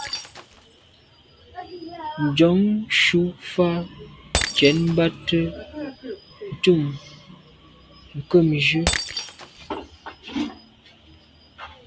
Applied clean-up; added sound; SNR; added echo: none; Shatter; 11 dB; none.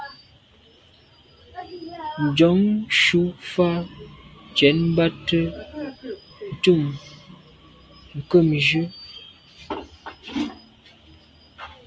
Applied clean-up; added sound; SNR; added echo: none; none; none; none.